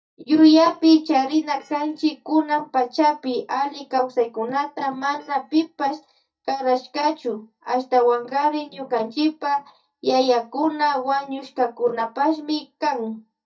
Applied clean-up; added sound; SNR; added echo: neural mask model DeepFilterNet 3.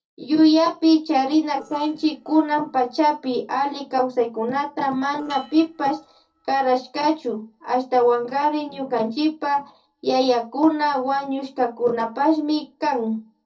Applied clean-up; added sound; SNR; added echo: neural separator model SepFormer DNS4.